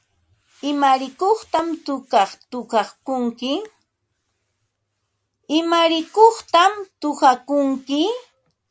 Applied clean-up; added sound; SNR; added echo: none; none; none; none.